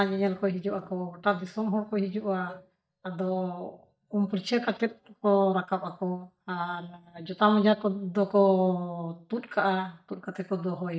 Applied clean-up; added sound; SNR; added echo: neural mask model DeepFilterNet 3.